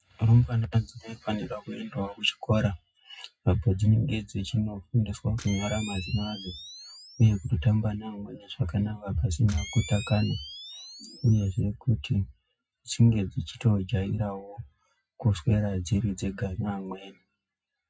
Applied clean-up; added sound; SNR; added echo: classical method WPE with log-MMSE.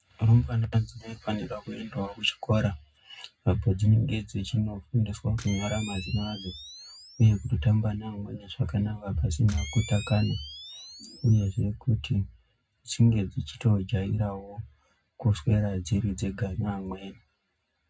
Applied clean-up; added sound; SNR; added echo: none; Camera; 17 dB; reverberation time 0.3 s.